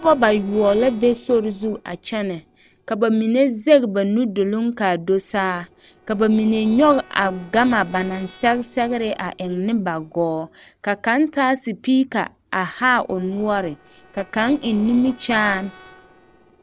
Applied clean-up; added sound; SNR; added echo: neural separator model SepFormer DNS4.